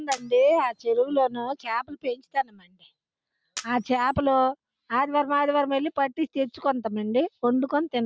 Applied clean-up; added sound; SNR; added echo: none; Camera; 19 dB; none.